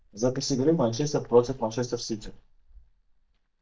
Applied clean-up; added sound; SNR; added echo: neural mask model DeepFilterNet 3.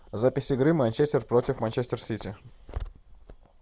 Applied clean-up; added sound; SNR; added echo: none; none; none; none.